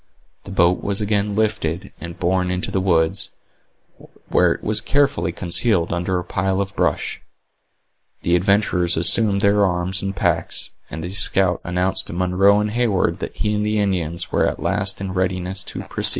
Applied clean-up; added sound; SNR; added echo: neural mask model Resemble Enhance denoiser.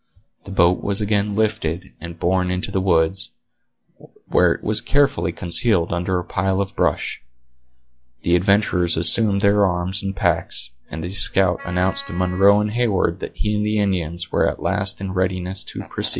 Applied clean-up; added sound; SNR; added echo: classical method log-MMSE.